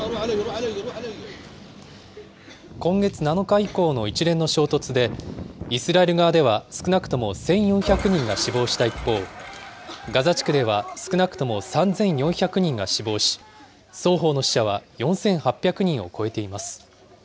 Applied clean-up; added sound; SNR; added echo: none; none; none; none.